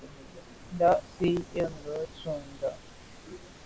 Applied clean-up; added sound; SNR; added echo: none; Ocean; 18 dB; none.